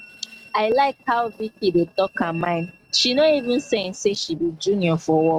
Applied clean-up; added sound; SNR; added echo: neural mask model RNNoise.